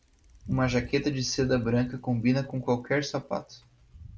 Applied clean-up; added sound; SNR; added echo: none; Bicycle; 18 dB; none.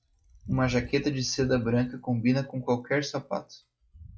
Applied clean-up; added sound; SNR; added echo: classical method log-MMSE.